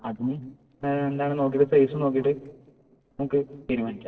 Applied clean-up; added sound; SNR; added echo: neural separator model SepFormer DNS4.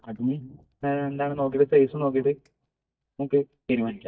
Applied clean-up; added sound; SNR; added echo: neural mask model DeepFilterNet 3.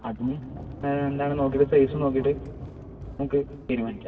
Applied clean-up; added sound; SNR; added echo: none; Sliding door; 13 dB; reverberation time 1.9 s.